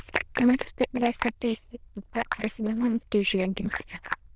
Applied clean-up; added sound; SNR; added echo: neural diffusion model UNIVERSE++.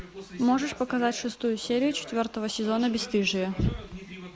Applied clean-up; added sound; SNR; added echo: none; none; none; none.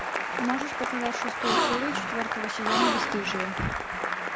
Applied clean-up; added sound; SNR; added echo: none; Gasp + Applause / Cheering; -5 dB; none.